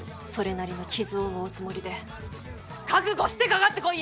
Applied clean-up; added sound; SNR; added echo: none; none; none; none.